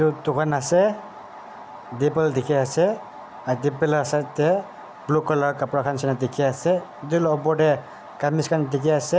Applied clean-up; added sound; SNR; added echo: none; none; none; none.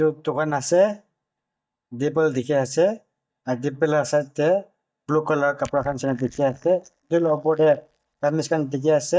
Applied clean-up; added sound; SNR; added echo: neural mask model DeepFilterNet 3.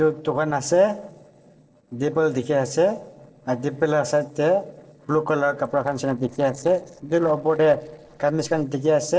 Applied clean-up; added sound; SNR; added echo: neural separator model SepFormer DNS4.